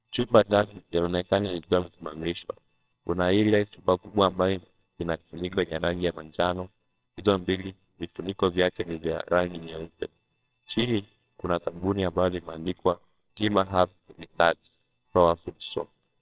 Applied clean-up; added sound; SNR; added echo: neural separator model SepFormer WHAMR!.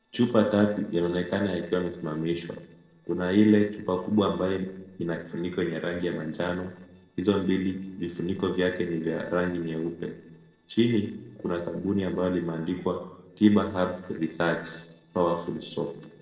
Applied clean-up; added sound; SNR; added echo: neural separator model SepFormer DNS4.